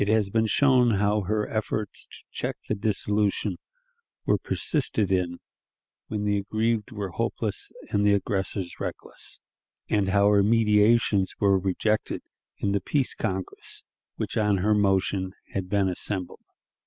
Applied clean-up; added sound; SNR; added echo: none; none; none; none.